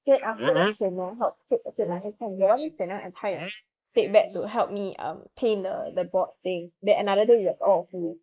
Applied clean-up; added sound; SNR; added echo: neural mask model Resemble Enhance denoiser.